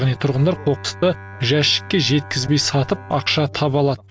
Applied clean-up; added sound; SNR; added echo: none; Bowed string instrument; 17 dB; none.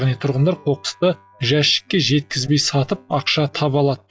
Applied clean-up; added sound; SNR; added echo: classical method log-MMSE.